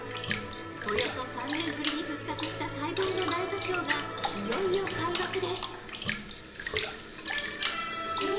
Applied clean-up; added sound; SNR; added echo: none; Bathtub (filling or washing) / Water; 0 dB; reverberation time 2.4 s.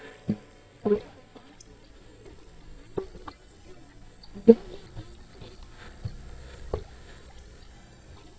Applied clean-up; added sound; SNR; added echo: neural mask model DeepFilterNet 3.